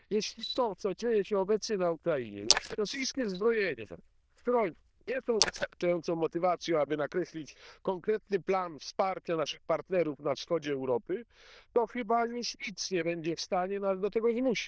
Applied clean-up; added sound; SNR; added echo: neural diffusion model UNIVERSE++.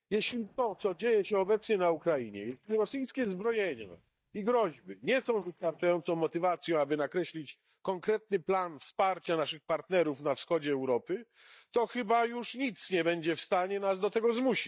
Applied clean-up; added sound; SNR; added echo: neural mask model DeepFilterNet 3.